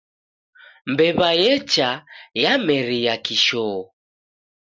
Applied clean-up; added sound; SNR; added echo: none; none; none; none.